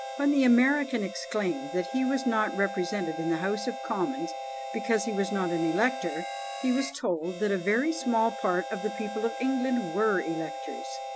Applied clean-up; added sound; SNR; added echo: none; Wind instrument, woodwind instrument + Harmonica; 9 dB; none.